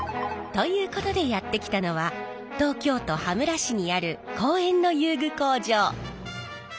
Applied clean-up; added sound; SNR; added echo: none; none; none; none.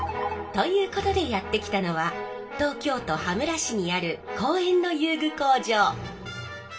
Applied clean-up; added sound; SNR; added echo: none; none; none; reverberation time 0.2 s.